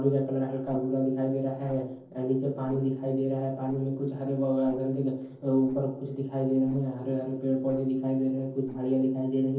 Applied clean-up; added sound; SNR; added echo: neural separator model SepFormer DNS4.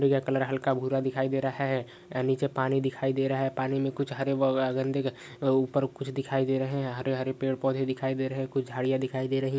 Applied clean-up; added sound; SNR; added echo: none; none; none; none.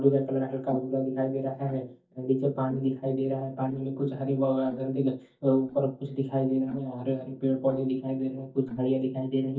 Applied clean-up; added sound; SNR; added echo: neural mask model DeepFilterNet 3.